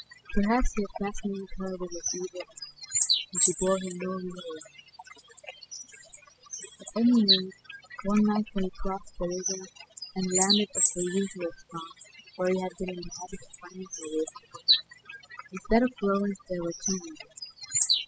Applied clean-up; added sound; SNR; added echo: classical method spectral subtraction.